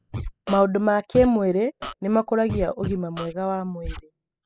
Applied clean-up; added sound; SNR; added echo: classical method spectral subtraction.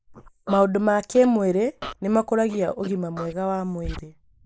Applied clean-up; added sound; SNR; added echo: neural mask model Resemble Enhance denoiser.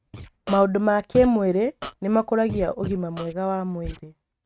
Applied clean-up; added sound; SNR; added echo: neural mask model RNNoise.